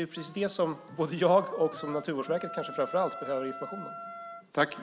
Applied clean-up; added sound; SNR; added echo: none; Wind instrument, woodwind instrument; 13 dB; none.